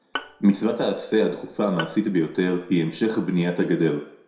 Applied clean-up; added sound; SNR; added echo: none; Bowed string instrument; 17 dB; reverberation time 0.6 s.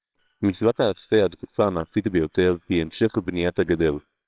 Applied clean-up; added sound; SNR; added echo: neural separator model SepFormer WHAMR!.